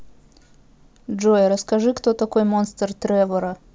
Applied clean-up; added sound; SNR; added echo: none; none; none; none.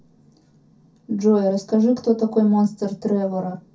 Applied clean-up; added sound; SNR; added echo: none; none; none; reverberation time 0.3 s.